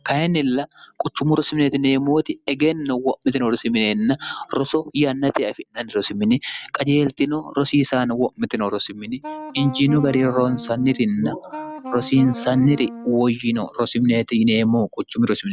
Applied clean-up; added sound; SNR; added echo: none; Wind instrument, woodwind instrument; 12 dB; none.